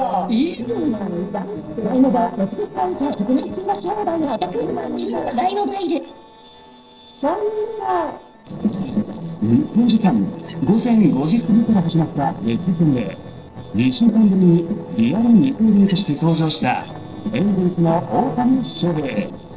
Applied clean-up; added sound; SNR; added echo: neural separator model SepFormer DNS4.